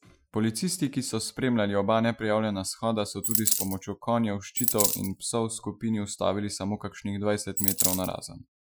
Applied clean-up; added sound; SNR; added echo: classical method Wiener filter.